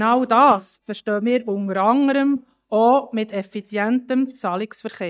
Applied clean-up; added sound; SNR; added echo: neural mask model DeepFilterNet 3.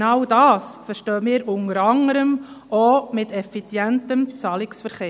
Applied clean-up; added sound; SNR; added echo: none; none; none; none.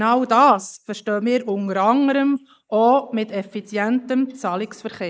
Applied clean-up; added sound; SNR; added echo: neural mask model Resemble Enhance denoiser.